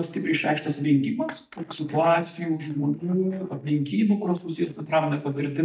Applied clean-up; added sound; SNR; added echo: neural mask model DeepFilterNet 3.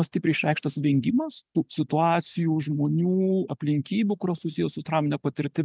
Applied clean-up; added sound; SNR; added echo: none; none; none; none.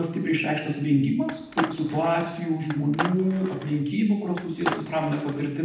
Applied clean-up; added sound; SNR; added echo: none; Skateboard; 9 dB; reverberation time 0.8 s.